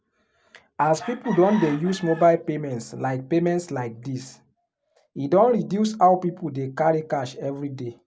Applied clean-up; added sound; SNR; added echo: none; Chicken, rooster; 15 dB; none.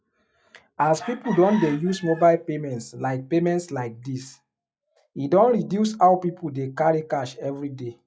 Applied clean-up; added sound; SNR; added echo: classical method log-MMSE.